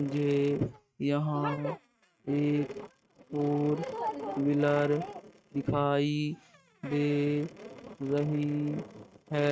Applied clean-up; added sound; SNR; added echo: neural mask model RNNoise.